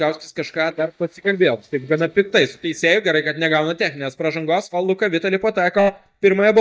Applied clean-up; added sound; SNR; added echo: neural mask model DeepFilterNet 3.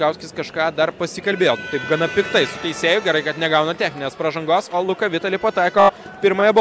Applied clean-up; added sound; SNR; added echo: none; none; none; none.